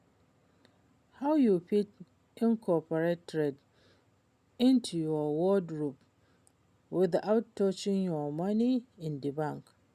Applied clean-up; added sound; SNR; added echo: none; none; none; none.